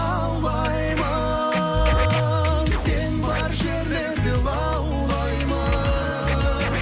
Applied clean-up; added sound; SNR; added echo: none; Scratching (performance technique); 14 dB; none.